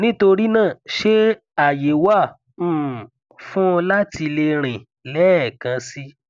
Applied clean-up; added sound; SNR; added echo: none; none; none; none.